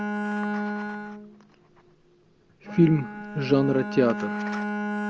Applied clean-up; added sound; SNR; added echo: none; Bowed string instrument; 5 dB; none.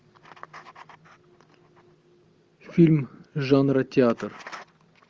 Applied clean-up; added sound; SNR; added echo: none; none; none; none.